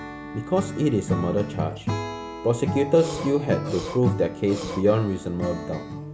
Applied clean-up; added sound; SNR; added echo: none; Burping, eructation + Acoustic guitar / Strum; 6 dB; none.